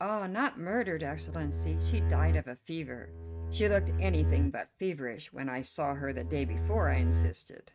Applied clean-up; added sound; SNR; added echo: neural mask model RNNoise.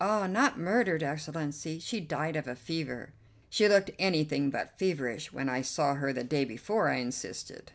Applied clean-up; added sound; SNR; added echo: none; none; none; none.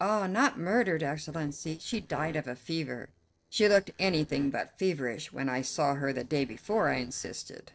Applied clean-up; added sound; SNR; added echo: neural separator model SepFormer DNS4.